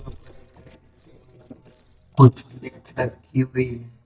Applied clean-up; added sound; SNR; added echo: neural mask model DeepFilterNet 3.